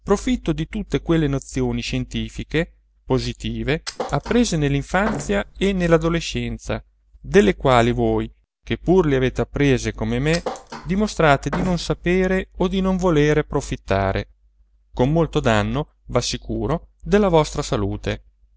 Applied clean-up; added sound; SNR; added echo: none; Thump, thud; 12 dB; none.